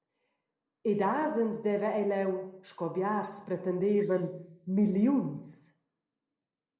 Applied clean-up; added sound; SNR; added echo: neural mask model Resemble Enhance denoiser.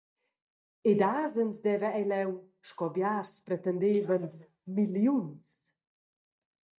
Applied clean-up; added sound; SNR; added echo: neural mask model DeepFilterNet 3.